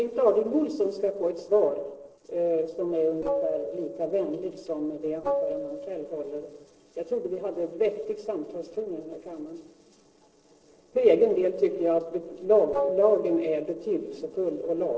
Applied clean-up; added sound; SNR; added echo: neural separator model SepFormer DNS4.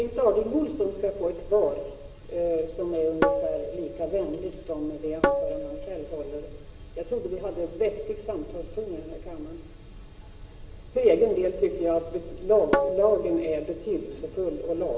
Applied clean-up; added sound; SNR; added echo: none; Tabla; 2 dB; reverberation time 0.8 s.